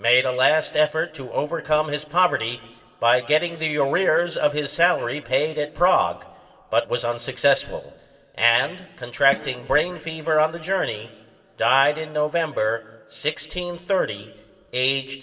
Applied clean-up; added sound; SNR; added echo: none; Snare drum; 17 dB; reverberation time 2.0 s.